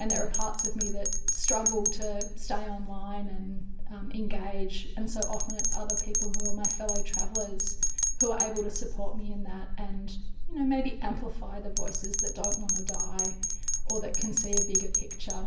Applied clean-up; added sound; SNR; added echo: none; Bell; 5 dB; reverberation time 0.9 s.